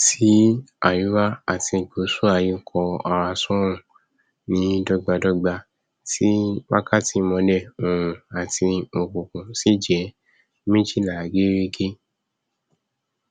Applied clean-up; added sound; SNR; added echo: none; none; none; none.